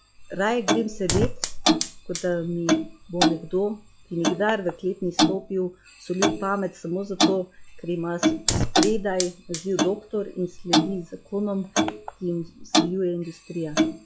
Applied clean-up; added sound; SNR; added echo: classical method log-MMSE.